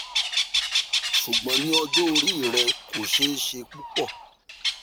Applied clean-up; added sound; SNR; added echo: none; Bird; -4 dB; none.